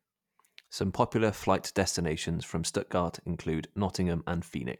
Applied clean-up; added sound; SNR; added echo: none; none; none; none.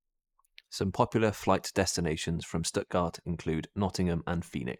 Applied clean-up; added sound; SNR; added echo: neural mask model Resemble Enhance denoiser.